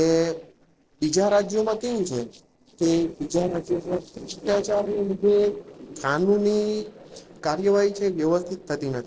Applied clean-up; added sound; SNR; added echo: neural separator model SepFormer DNS4.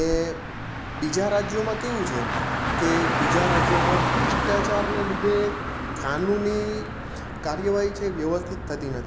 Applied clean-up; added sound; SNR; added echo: none; Car; 0 dB; none.